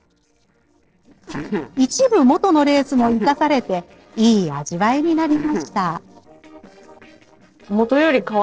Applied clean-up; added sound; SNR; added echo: neural separator model SepFormer DNS4.